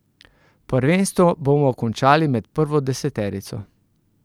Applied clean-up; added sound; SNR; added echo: none; none; none; none.